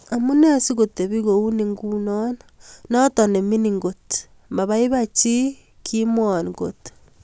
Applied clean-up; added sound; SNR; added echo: none; none; none; none.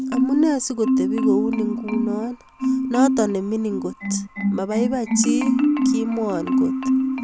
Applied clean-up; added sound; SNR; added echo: none; Marimba, xylophone; -2 dB; none.